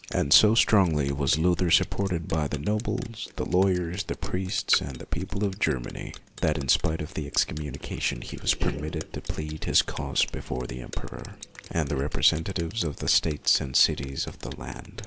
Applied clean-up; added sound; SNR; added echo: none; Drip; 18 dB; none.